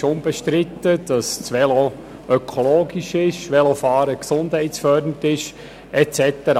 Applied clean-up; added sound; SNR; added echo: none; none; none; none.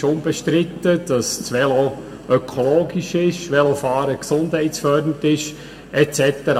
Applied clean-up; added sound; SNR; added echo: none; none; none; reverberation time 1.1 s.